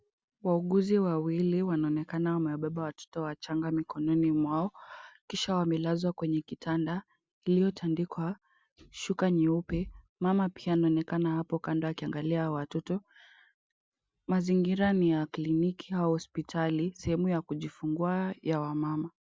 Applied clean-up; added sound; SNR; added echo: none; none; none; none.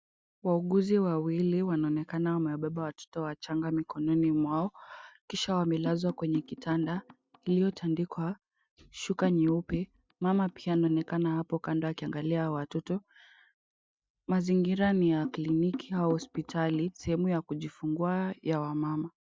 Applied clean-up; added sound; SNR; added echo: neural mask model DeepFilterNet 3.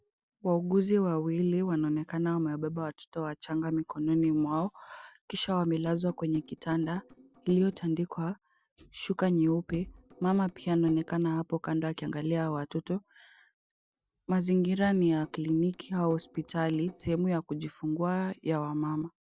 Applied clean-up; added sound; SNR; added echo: neural separator model SepFormer DNS4.